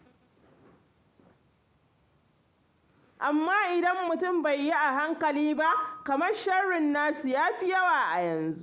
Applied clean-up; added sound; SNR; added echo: none; Screech / Glass; 8 dB; none.